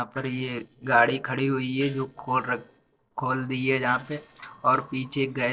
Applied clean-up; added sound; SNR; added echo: neural separator model SepFormer DNS4.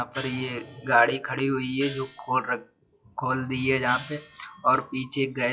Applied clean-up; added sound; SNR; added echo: classical method log-MMSE.